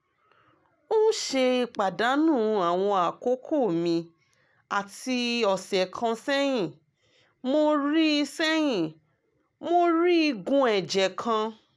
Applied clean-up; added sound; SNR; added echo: none; none; none; none.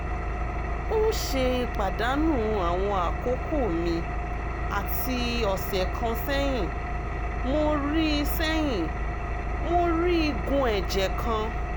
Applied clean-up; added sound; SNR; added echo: none; Engine; 0 dB; none.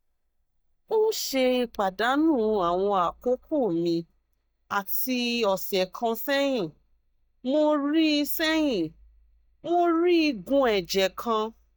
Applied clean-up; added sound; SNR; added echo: neural mask model DeepFilterNet 3.